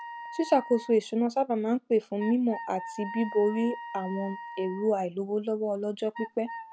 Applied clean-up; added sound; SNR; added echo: none; Wind instrument, woodwind instrument; 14 dB; none.